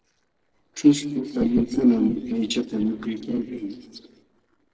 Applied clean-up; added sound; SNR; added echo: neural separator model SepFormer DNS4.